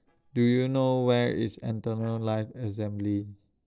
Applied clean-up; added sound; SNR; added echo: neural separator model SepFormer DNS4.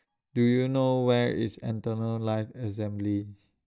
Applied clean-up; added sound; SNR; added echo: neural mask model DeepFilterNet 3.